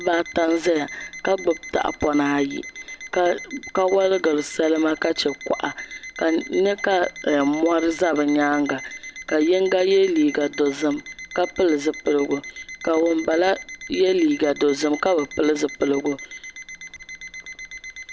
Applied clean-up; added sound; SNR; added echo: none; Alarm; 16 dB; none.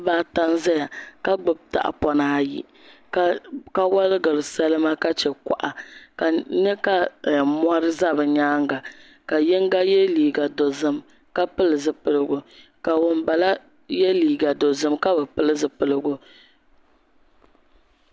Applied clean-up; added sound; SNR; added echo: none; none; none; none.